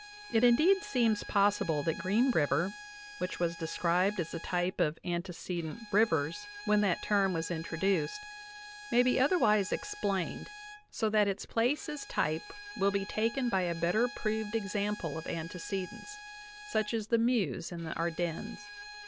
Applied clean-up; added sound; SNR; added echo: none; Bowed string instrument; 16 dB; none.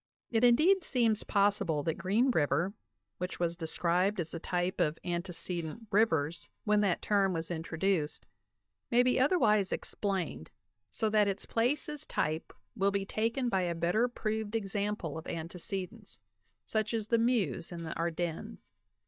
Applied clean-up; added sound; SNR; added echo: neural mask model DeepFilterNet 3.